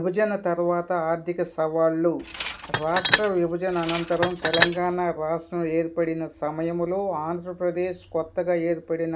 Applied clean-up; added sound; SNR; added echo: none; Tools; 0 dB; none.